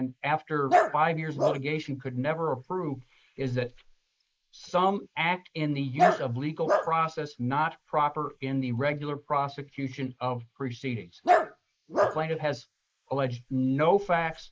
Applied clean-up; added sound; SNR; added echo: neural mask model Resemble Enhance denoiser.